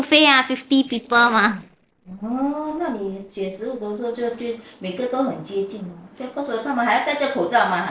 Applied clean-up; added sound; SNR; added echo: neural separator model SepFormer DNS4.